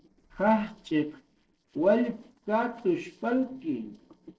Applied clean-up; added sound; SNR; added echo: neural separator model SepFormer DNS4.